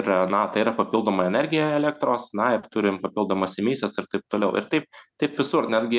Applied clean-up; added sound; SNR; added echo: none; none; none; none.